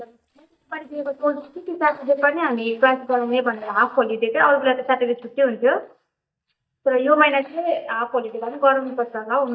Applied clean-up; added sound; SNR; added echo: neural mask model DeepFilterNet 3.